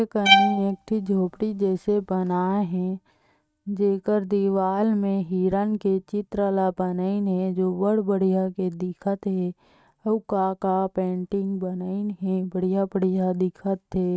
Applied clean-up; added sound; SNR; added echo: neural mask model RNNoise.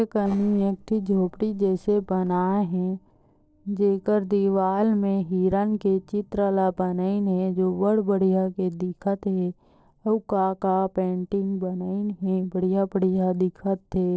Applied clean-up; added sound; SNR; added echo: neural separator model SepFormer DNS4.